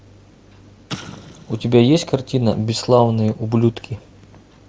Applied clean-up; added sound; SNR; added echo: none; Explosion; 18 dB; none.